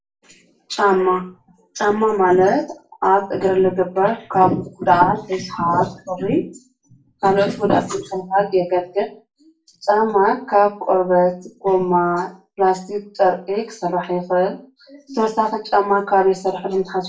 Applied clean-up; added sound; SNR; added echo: none; none; none; reverberation time 0.3 s.